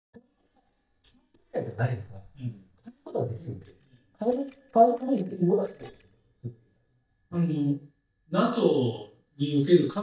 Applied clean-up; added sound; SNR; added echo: neural mask model DeepFilterNet 3.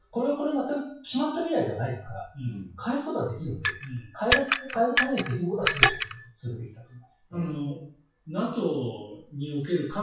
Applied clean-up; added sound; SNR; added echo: classical method WPE with log-MMSE.